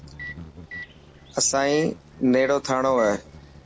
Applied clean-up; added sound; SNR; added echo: none; Microwave oven + Insect; 16 dB; none.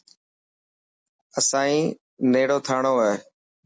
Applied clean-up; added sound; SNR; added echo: none; none; none; none.